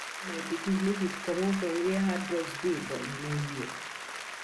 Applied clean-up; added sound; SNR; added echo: none; Applause; 7 dB; none.